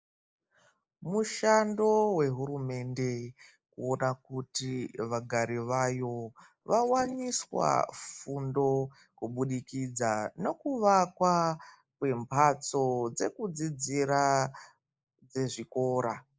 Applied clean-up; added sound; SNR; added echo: neural mask model Resemble Enhance denoiser.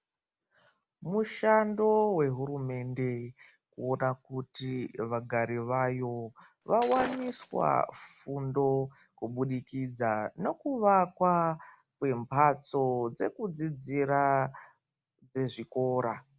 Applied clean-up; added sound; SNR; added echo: none; Shatter; 11 dB; none.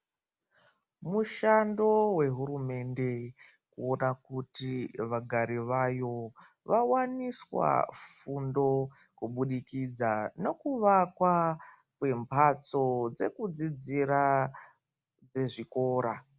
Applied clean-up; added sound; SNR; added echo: none; none; none; none.